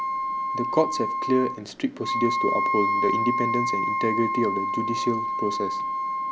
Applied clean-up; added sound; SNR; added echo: none; Wind instrument, woodwind instrument; -1 dB; none.